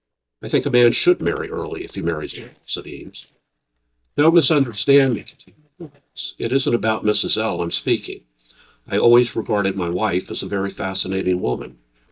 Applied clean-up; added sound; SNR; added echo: neural mask model DeepFilterNet 3.